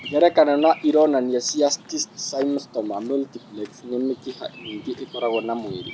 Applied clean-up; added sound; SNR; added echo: none; Bird vocalization, bird call, bird song; 19 dB; none.